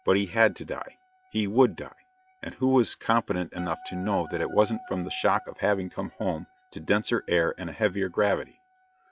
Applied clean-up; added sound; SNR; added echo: classical method log-MMSE.